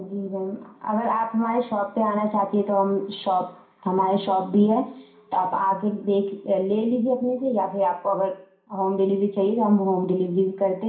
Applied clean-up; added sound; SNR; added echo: none; none; none; reverberation time 0.5 s.